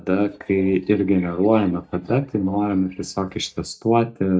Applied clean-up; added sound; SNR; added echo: neural mask model DeepFilterNet 3.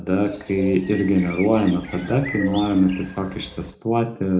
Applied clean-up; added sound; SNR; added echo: none; Bird; 14 dB; reverberation time 0.4 s.